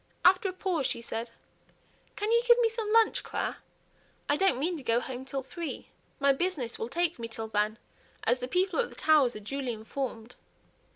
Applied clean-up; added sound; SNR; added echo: none; none; none; none.